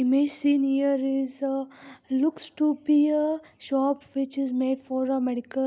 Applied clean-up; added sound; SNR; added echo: none; none; none; none.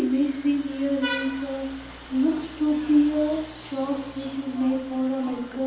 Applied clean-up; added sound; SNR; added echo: none; Vehicle horn, car horn, honking; 14 dB; reverberation time 0.6 s.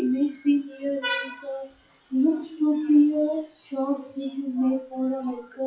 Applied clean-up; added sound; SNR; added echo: classical method WPE with log-MMSE.